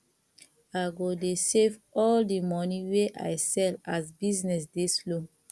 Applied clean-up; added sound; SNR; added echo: none; none; none; none.